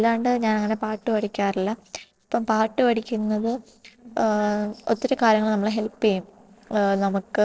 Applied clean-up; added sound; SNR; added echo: neural separator model SepFormer DNS4.